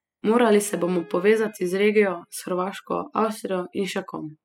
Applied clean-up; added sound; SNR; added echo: classical method spectral subtraction.